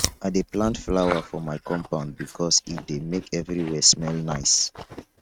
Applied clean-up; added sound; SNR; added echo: neural mask model RNNoise.